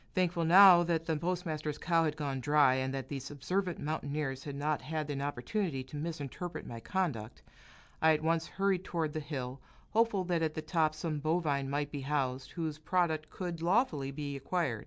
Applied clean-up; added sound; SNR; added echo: none; none; none; none.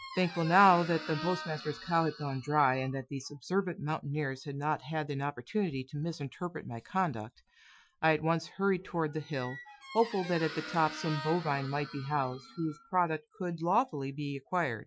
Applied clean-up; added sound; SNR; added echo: classical method Wiener filter.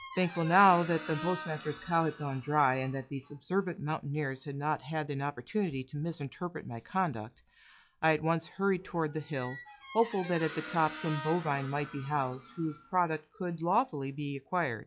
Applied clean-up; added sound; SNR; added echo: classical method log-MMSE.